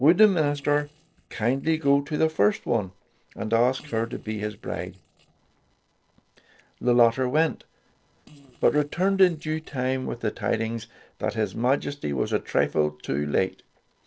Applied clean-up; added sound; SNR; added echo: neural separator model SepFormer DNS4.